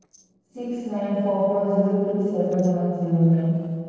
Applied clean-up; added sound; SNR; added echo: neural separator model SepFormer DNS4.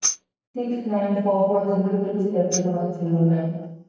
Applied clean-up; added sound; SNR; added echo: neural mask model DeepFilterNet 3.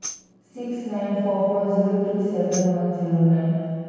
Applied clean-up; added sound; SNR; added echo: none; Tambourine; 18 dB; reverberation time 2.2 s.